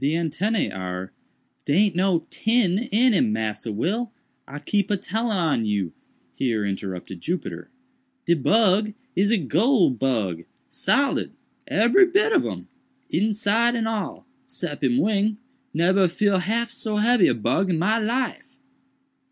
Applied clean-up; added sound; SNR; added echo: none; none; none; none.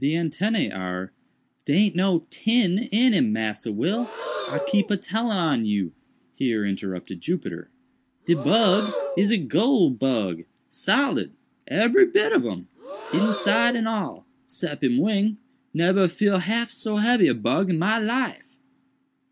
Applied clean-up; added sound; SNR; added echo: none; Breathing; 12 dB; none.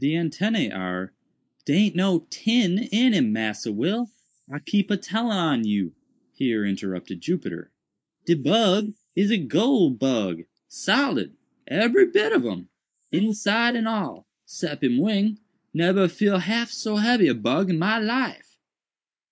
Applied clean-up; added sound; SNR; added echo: neural mask model Resemble Enhance denoiser.